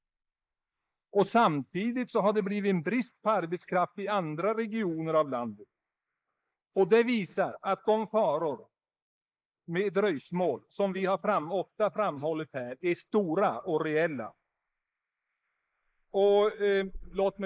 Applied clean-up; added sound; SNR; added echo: neural mask model Resemble Enhance denoiser.